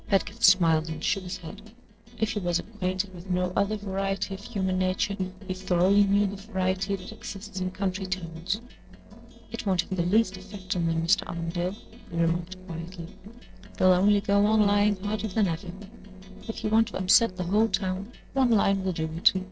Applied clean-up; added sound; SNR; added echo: neural separator model SepFormer DNS4.